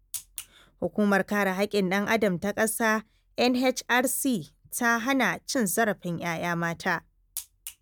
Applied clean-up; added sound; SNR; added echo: none; none; none; none.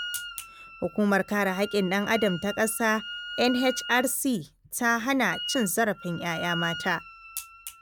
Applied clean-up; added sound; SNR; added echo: none; Wind instrument, woodwind instrument; 12 dB; none.